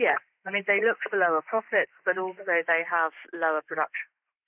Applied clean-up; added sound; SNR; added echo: neural mask model Resemble Enhance denoiser.